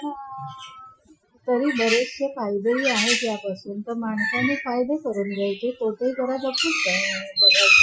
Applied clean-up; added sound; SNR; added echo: classical method Wiener filter.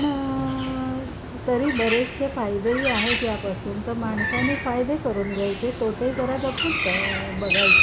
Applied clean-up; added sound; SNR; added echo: none; Bird; 0 dB; none.